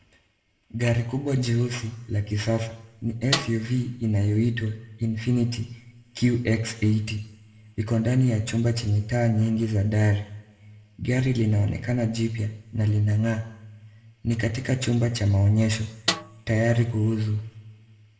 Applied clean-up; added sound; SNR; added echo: none; Snare drum; 7 dB; reverberation time 0.8 s.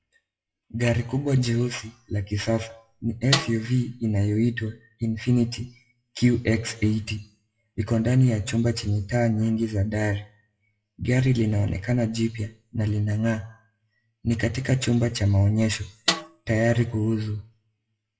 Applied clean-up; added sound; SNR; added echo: classical method WPE with log-MMSE.